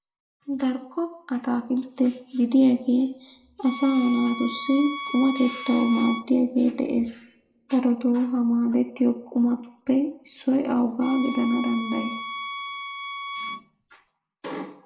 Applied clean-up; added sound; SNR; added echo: none; Bowed string instrument; 10 dB; reverberation time 0.5 s.